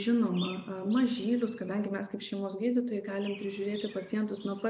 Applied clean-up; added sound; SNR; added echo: none; Chirp, tweet; 19 dB; none.